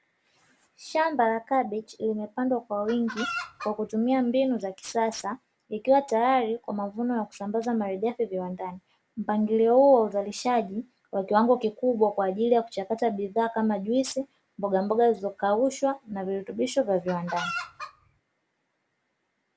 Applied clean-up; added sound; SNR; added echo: none; Chicken, rooster; 10 dB; none.